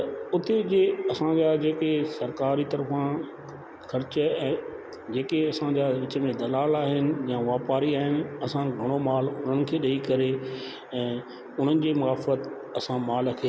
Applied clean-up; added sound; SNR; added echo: none; none; none; none.